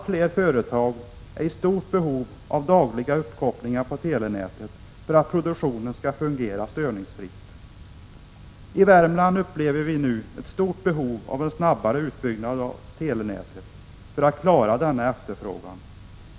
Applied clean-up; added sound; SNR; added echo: none; none; none; none.